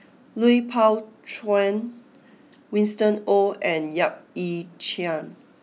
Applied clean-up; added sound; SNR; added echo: none; none; none; none.